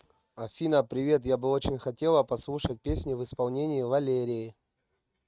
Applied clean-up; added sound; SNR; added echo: neural mask model RNNoise.